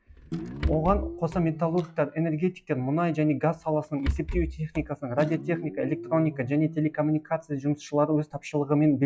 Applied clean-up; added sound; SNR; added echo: classical method log-MMSE.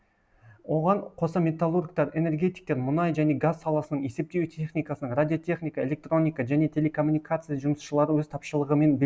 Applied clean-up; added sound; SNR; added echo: none; none; none; none.